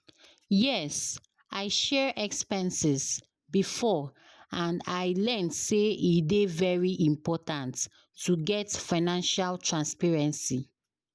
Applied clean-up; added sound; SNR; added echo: none; none; none; none.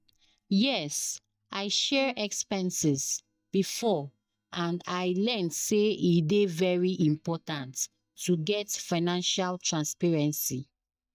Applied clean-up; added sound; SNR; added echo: neural mask model DeepFilterNet 3.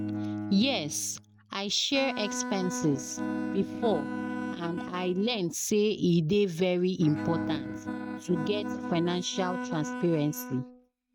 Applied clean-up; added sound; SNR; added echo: neural mask model RNNoise.